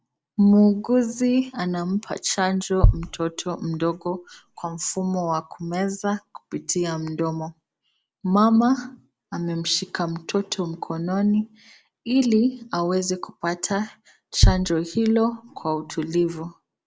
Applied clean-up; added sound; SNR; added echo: none; Bass drum; 1 dB; none.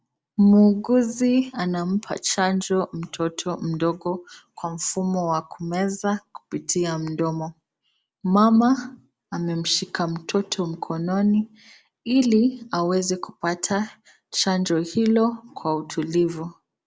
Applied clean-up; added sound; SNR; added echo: none; none; none; none.